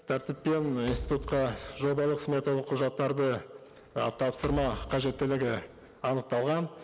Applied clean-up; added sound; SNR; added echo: none; Door; 14 dB; none.